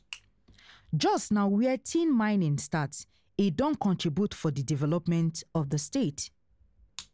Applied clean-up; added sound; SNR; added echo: none; none; none; none.